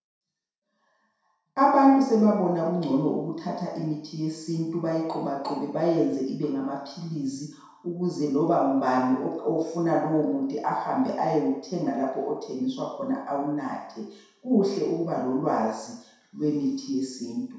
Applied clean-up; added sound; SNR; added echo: none; none; none; reverberation time 0.7 s.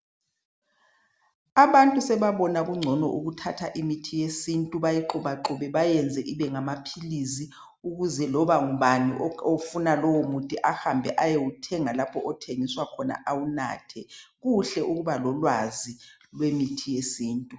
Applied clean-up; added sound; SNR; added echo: none; none; none; none.